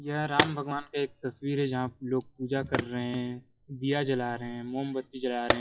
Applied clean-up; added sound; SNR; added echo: classical method WPE with log-MMSE.